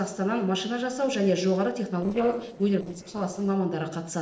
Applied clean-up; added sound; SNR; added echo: neural separator model SepFormer DNS4.